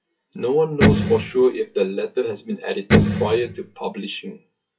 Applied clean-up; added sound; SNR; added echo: classical method WPE with log-MMSE.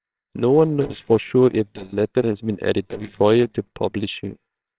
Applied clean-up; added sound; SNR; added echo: neural separator model SepFormer WHAMR!.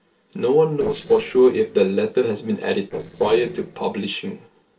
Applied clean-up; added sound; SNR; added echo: neural separator model SepFormer DNS4.